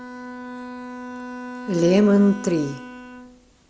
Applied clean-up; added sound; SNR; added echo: none; Bowed string instrument; 12 dB; none.